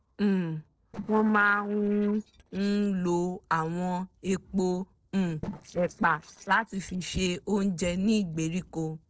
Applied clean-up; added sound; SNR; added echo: neural separator model SepFormer DNS4.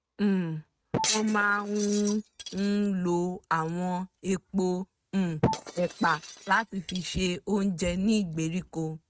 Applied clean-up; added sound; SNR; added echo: neural mask model RNNoise.